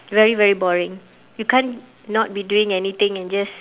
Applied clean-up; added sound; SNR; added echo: none; none; none; none.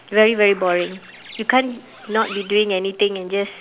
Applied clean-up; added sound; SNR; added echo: none; Bird; 18 dB; none.